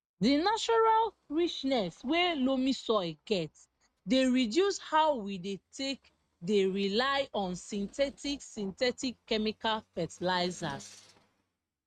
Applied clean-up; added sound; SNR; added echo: neural mask model RNNoise.